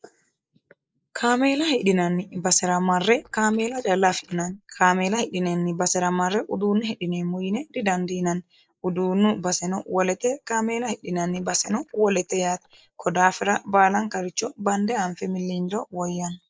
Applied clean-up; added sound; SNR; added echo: neural mask model Resemble Enhance denoiser.